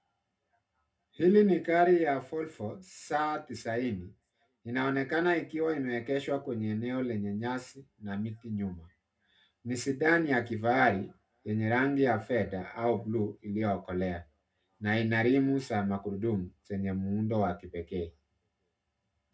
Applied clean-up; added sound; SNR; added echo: none; none; none; reverberation time 0.2 s.